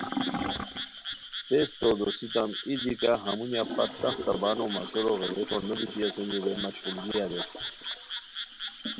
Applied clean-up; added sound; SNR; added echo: none; Toilet flush / Gurgling + Frog; 5 dB; none.